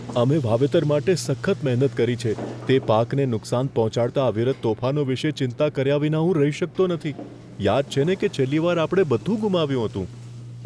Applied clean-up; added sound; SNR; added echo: none; Sliding door; 16 dB; none.